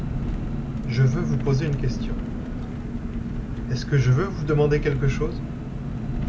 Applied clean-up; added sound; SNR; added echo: none; Engine; 2 dB; none.